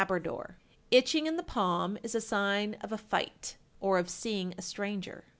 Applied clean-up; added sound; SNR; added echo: none; none; none; none.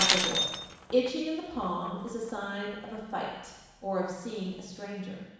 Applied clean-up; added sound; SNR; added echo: none; Shatter; 2 dB; reverberation time 1.1 s.